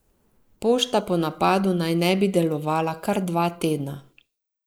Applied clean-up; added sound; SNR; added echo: neural mask model Resemble Enhance denoiser.